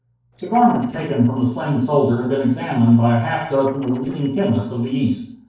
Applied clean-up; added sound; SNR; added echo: neural separator model SepFormer DNS4.